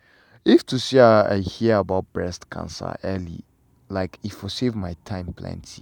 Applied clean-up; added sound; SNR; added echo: none; none; none; none.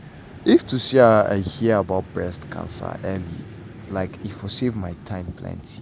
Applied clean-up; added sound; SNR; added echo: none; Vehicle; 16 dB; none.